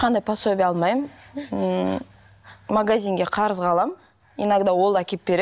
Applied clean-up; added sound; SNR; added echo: none; none; none; none.